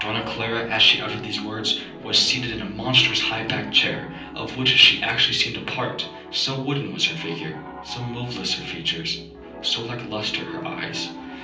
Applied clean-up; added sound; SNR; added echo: none; Piano; 14 dB; reverberation time 0.6 s.